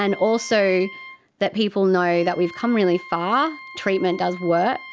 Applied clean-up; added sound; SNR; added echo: none; Wind instrument, woodwind instrument; 19 dB; none.